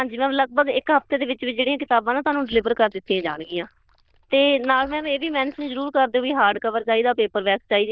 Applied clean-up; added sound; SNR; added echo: neural diffusion model UNIVERSE++.